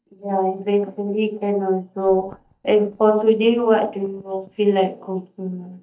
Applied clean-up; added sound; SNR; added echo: neural mask model DeepFilterNet 3.